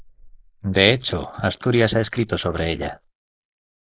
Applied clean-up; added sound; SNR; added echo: neural mask model Resemble Enhance denoiser.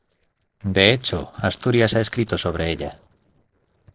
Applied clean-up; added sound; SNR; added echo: neural separator model SepFormer DNS4.